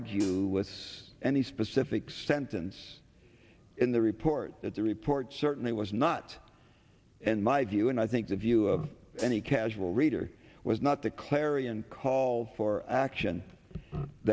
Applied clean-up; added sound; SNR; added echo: none; Hi-hat; 18 dB; none.